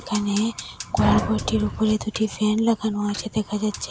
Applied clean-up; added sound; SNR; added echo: none; Fire; 8 dB; none.